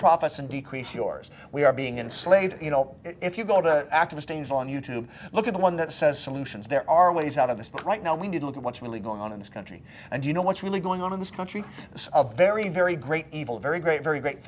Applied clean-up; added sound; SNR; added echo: none; Growling; 20 dB; none.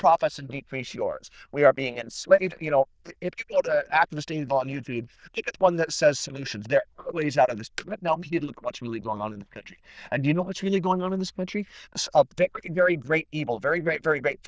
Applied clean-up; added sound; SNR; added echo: neural diffusion model UNIVERSE++.